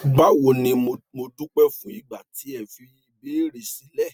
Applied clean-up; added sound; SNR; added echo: none; none; none; none.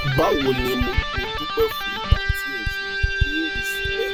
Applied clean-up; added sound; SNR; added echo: none; Electric guitar + Typing; -3 dB; none.